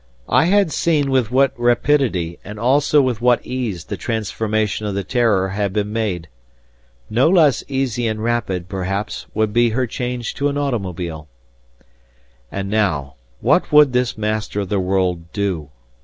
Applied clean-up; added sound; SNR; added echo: none; none; none; none.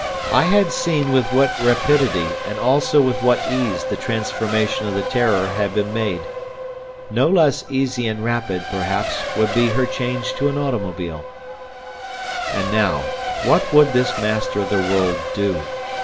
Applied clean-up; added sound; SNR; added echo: none; Race car, auto racing; 6 dB; reverberation time 0.4 s.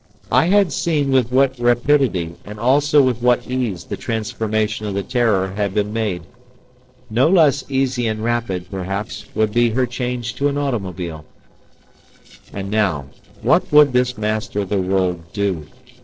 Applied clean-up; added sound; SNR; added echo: neural separator model SepFormer DNS4.